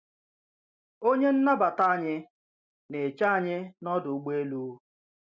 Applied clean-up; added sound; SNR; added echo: none; none; none; none.